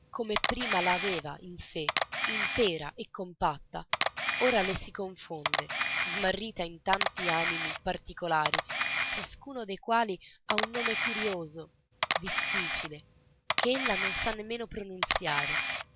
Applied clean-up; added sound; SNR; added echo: none; Camera; -3 dB; none.